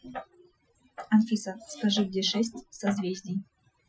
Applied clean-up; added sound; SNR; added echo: classical method Wiener filter.